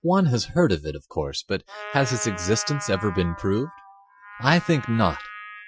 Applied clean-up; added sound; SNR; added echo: classical method Wiener filter.